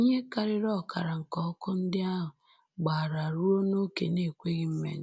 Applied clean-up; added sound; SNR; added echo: none; none; none; none.